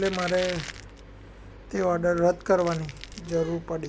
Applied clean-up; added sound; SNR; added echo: none; Crushing; 15 dB; none.